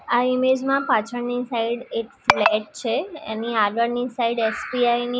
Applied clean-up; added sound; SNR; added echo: none; none; none; none.